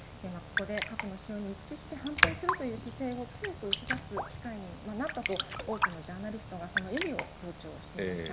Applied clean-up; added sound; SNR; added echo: none; Raindrop; -2 dB; reverberation time 1.2 s.